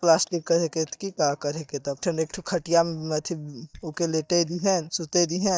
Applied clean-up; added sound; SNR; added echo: neural mask model DeepFilterNet 3.